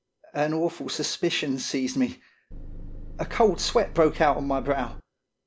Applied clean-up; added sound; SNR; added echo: none; Engine; 10 dB; none.